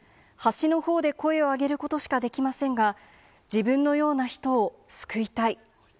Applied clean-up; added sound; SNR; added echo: none; none; none; none.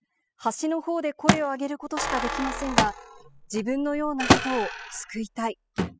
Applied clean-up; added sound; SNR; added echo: classical method spectral subtraction.